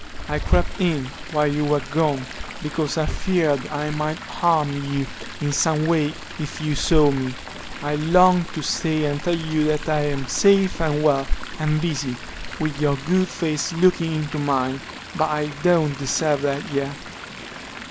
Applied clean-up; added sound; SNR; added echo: none; Chatter / Stream; 8 dB; none.